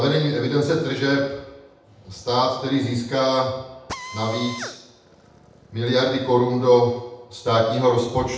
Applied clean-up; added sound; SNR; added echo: none; Drill; 17 dB; reverberation time 0.8 s.